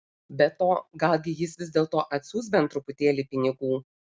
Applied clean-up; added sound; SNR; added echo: none; none; none; none.